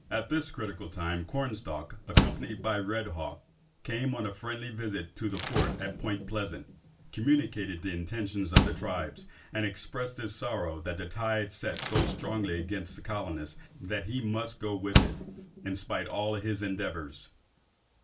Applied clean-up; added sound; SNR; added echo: none; Slam; 0 dB; reverberation time 0.2 s.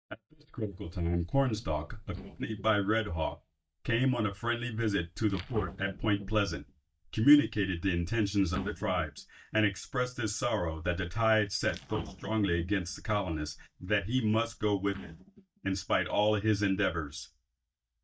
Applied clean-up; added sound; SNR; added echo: neural mask model DeepFilterNet 3.